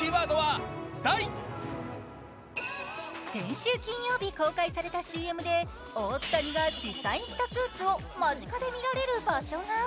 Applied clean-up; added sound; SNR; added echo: none; none; none; none.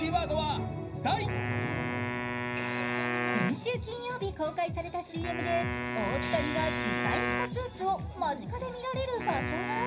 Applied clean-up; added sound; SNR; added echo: none; Wind instrument, woodwind instrument; 3 dB; reverberation time 0.5 s.